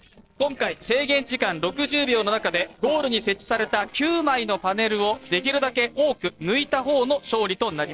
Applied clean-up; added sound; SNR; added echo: neural separator model SepFormer DNS4.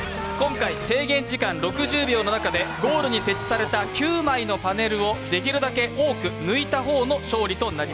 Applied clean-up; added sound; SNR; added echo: none; Wind instrument, woodwind instrument; 12 dB; none.